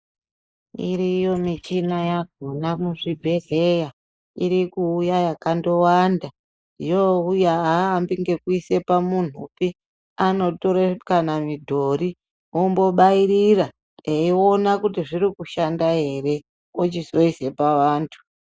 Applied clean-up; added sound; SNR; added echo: neural mask model Resemble Enhance denoiser.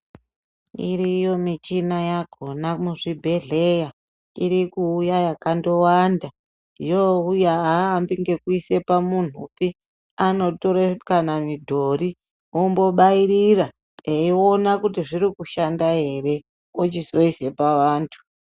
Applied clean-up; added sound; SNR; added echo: none; none; none; none.